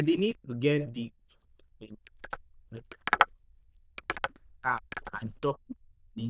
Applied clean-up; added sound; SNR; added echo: neural diffusion model UNIVERSE++.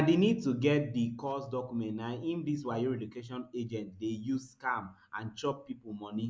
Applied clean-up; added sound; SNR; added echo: none; none; none; none.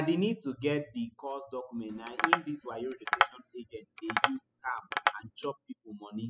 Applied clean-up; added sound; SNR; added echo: classical method spectral subtraction.